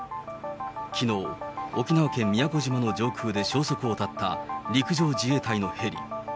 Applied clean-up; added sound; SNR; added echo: none; none; none; none.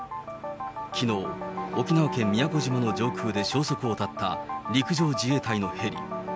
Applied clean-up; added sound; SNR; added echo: none; Bowed string instrument; 12 dB; none.